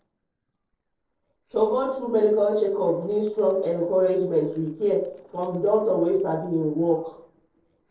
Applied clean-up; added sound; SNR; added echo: neural separator model SepFormer DNS4.